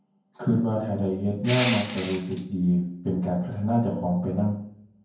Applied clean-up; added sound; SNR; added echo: none; Crushing; 5 dB; reverberation time 0.9 s.